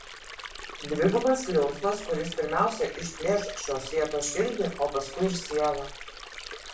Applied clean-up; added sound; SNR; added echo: none; Stream; 13 dB; reverberation time 0.4 s.